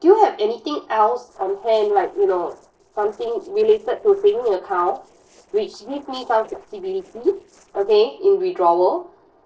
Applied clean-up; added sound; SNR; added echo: neural separator model SepFormer DNS4.